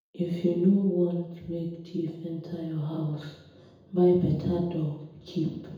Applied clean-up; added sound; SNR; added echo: none; none; none; reverberation time 0.8 s.